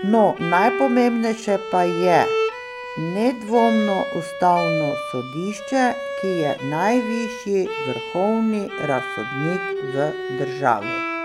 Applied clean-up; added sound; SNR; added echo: none; Bowed string instrument; 6 dB; none.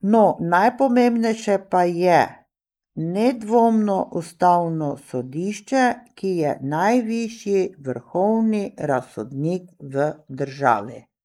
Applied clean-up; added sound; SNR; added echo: neural mask model Resemble Enhance denoiser.